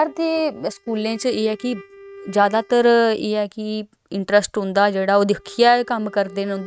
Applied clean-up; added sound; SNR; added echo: neural mask model RNNoise.